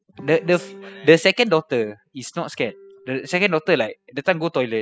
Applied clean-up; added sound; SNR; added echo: classical method spectral subtraction.